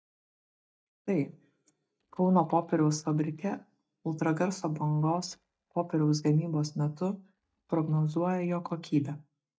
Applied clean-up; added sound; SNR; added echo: neural mask model DeepFilterNet 3.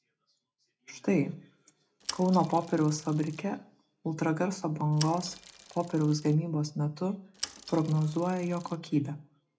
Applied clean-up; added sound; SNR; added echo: none; Mechanisms / Bicycle; 14 dB; reverberation time 0.3 s.